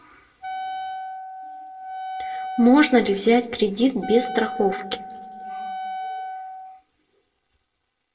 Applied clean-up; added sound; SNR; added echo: none; Wind instrument, woodwind instrument; 9 dB; reverberation time 1.3 s.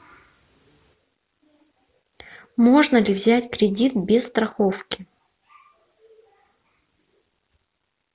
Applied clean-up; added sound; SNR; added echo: none; none; none; none.